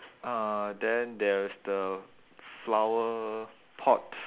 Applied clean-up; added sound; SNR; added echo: none; none; none; none.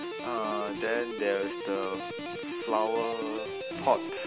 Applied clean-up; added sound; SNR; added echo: none; Guitar; 4 dB; none.